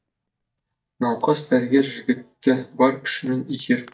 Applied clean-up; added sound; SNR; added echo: neural mask model DeepFilterNet 3.